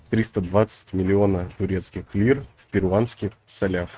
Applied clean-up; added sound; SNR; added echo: neural mask model RNNoise.